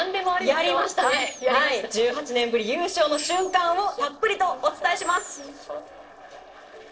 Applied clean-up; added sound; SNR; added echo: neural separator model SepFormer DNS4.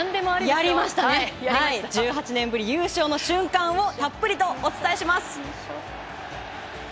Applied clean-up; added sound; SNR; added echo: none; none; none; none.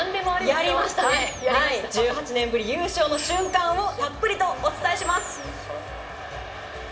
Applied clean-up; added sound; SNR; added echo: none; Animal; 18 dB; reverberation time 2.6 s.